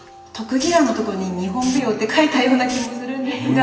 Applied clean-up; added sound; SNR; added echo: none; Hiss; 18 dB; reverberation time 1.4 s.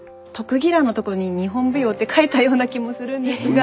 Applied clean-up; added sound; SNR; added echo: none; none; none; none.